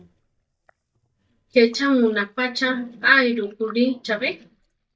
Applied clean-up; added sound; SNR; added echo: neural mask model DeepFilterNet 3.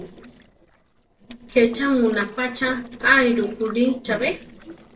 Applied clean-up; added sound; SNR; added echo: neural separator model SepFormer DNS4.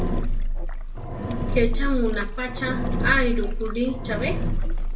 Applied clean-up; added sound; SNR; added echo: none; Engine; -4 dB; reverberation time 0.2 s.